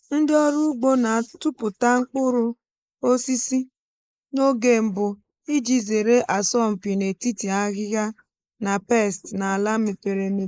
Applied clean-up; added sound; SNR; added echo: neural mask model Resemble Enhance denoiser.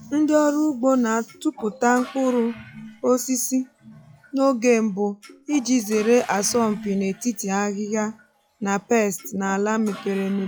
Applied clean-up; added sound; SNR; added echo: classical method log-MMSE.